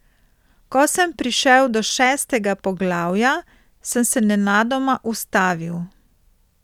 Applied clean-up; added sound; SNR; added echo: none; none; none; none.